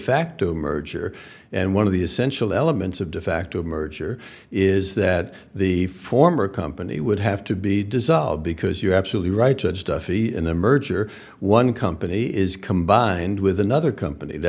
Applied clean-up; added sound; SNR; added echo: none; none; none; none.